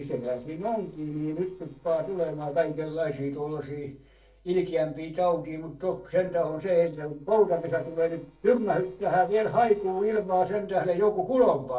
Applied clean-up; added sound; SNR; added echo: neural separator model SepFormer DNS4.